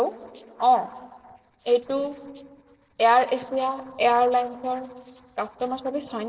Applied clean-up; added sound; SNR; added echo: neural separator model SepFormer DNS4.